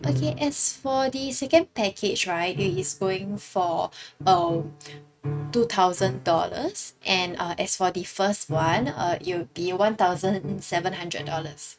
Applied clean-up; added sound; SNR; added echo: neural mask model RNNoise.